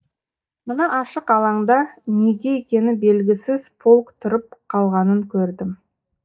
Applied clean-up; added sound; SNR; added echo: neural mask model DeepFilterNet 3.